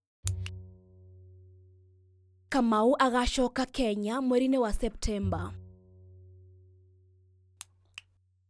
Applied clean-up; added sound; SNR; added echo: none; Bowed string instrument; 13 dB; none.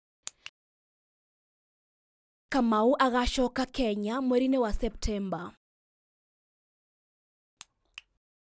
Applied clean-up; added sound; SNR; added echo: none; none; none; none.